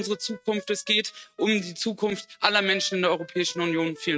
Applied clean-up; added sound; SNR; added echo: neural mask model RNNoise.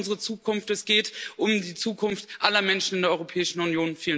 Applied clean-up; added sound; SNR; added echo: none; none; none; none.